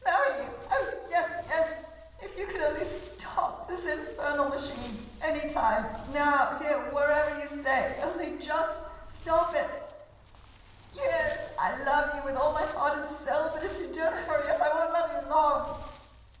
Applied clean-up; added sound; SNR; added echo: none; Wind; 19 dB; reverberation time 1.1 s.